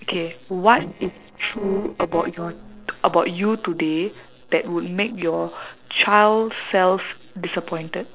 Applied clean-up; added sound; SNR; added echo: neural separator model SepFormer DNS4.